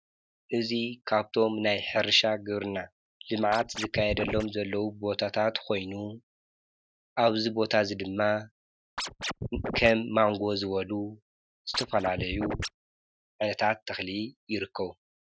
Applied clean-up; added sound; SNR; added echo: neural mask model RNNoise.